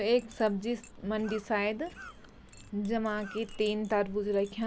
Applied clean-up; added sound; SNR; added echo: none; Chink, clink + Cough; 18 dB; none.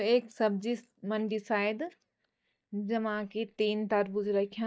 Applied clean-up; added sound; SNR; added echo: neural mask model DeepFilterNet 3.